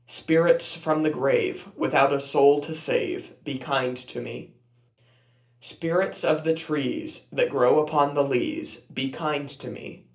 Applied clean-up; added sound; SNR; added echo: none; none; none; reverberation time 0.3 s.